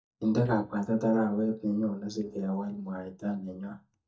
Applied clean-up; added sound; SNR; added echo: neural mask model DeepFilterNet 3.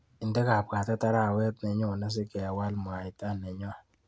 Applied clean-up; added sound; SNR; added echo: none; none; none; none.